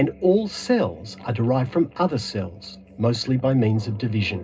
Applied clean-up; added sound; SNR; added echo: none; none; none; reverberation time 0.2 s.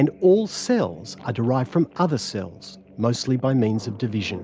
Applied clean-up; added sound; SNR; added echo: none; none; none; none.